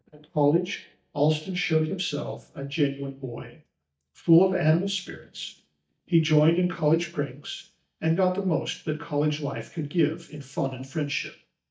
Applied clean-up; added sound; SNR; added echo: neural mask model DeepFilterNet 3.